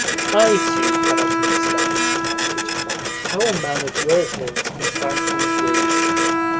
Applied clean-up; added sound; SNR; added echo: none; Printer + Bowed string instrument; -5 dB; none.